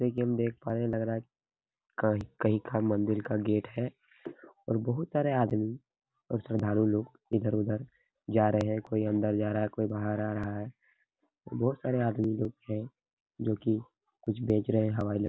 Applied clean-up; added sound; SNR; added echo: none; none; none; none.